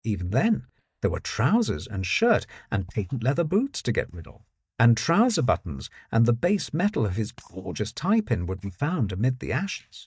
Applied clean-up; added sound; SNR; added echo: neural mask model DeepFilterNet 3.